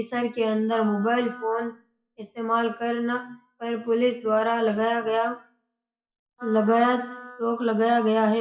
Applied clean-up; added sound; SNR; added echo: classical method WPE with log-MMSE.